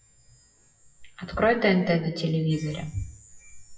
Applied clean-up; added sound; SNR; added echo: classical method WPE with log-MMSE.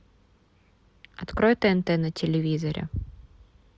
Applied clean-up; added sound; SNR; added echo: none; none; none; none.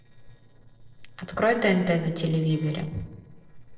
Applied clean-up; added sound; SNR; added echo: neural separator model SepFormer DNS4.